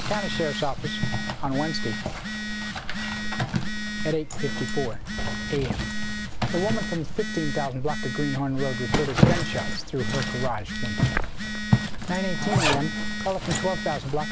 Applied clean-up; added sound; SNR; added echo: none; Zipper (clothing) + Telephone; -3 dB; none.